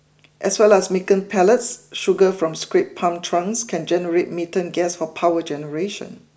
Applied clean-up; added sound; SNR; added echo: none; none; none; none.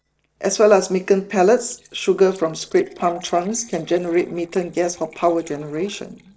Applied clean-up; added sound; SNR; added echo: neural separator model SepFormer DNS4.